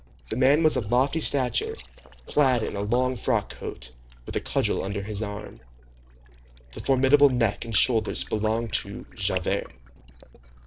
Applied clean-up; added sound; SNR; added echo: neural separator model SepFormer DNS4.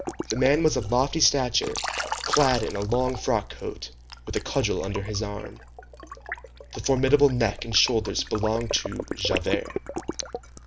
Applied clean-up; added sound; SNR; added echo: none; Liquid; 9 dB; none.